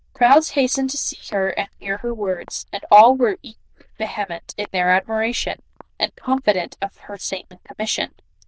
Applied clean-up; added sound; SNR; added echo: neural diffusion model UNIVERSE++.